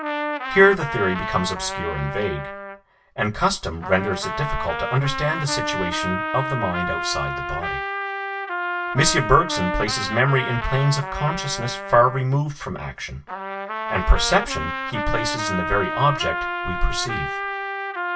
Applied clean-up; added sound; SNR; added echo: none; Trumpet; 5 dB; reverberation time 0.1 s.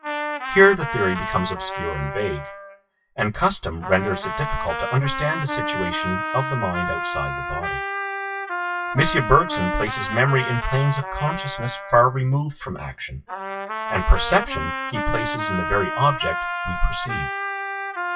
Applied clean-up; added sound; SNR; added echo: classical method WPE with log-MMSE.